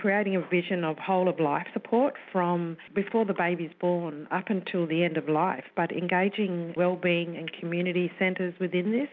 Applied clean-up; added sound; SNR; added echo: none; none; none; none.